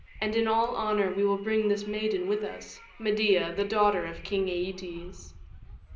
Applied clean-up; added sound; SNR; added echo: none; Wind; 18 dB; reverberation time 0.5 s.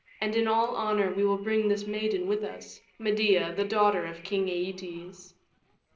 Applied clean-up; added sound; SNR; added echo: neural separator model SepFormer DNS4.